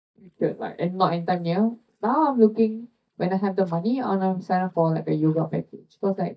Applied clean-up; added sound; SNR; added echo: neural mask model DeepFilterNet 3.